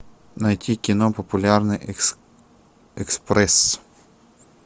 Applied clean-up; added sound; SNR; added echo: none; none; none; none.